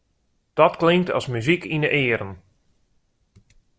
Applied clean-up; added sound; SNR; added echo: none; none; none; none.